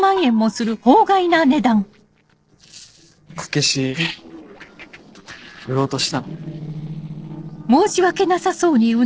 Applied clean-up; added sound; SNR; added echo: neural separator model SepFormer DNS4.